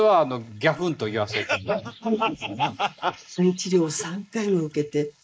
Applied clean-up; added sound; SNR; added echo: neural mask model Resemble Enhance denoiser.